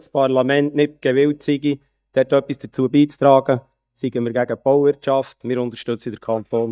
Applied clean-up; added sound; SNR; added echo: neural mask model DeepFilterNet 3.